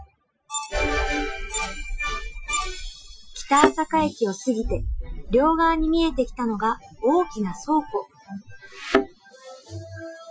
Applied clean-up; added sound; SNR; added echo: classical method Wiener filter.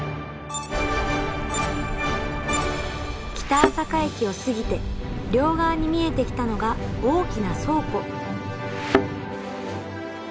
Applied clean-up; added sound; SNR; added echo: none; Gull, seagull / Wind + Thump, thud; 4 dB; none.